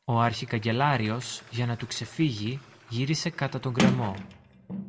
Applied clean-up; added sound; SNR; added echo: none; Sliding door; 6 dB; reverberation time 0.5 s.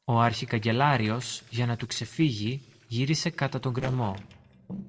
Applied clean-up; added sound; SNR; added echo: neural separator model SepFormer DNS4.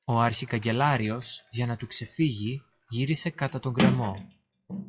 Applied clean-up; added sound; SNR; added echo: classical method WPE with log-MMSE.